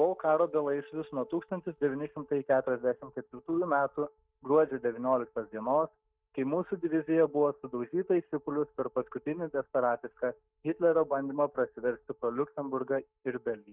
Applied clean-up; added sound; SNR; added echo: neural mask model DeepFilterNet 3.